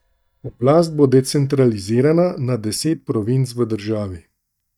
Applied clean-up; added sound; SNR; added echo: neural mask model DeepFilterNet 3.